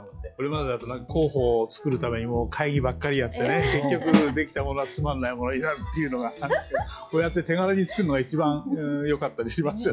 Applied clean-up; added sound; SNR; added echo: classical method log-MMSE.